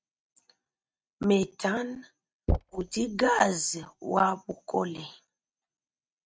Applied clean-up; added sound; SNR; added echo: neural mask model RNNoise.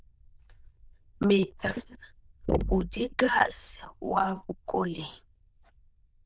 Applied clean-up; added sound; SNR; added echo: neural diffusion model UNIVERSE++.